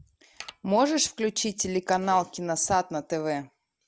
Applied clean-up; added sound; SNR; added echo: none; Mechanisms; 17 dB; none.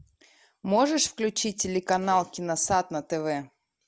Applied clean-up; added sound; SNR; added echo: none; none; none; none.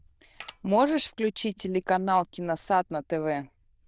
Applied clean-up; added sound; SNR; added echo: neural diffusion model UNIVERSE++.